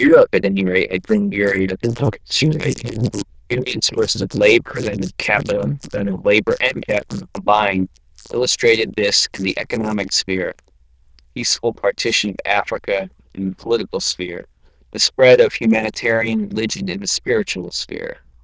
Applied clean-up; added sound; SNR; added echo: neural diffusion model UNIVERSE++.